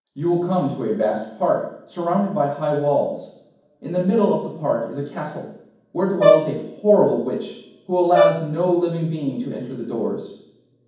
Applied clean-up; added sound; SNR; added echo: none; Brass instrument; 1 dB; reverberation time 1.2 s.